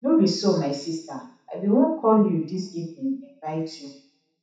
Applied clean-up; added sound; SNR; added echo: none; none; none; reverberation time 0.7 s.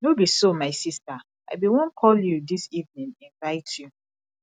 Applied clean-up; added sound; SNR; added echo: none; none; none; none.